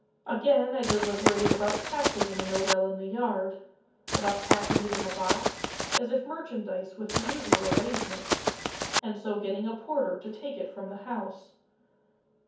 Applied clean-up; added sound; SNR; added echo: none; Run; -3 dB; reverberation time 0.6 s.